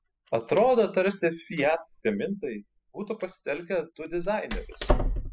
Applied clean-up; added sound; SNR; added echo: classical method spectral subtraction.